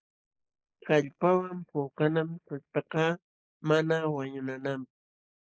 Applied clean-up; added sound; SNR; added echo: neural mask model Resemble Enhance denoiser.